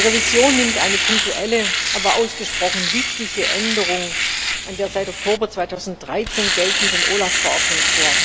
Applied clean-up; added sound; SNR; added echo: none; Domestic sounds, home sounds; -2 dB; none.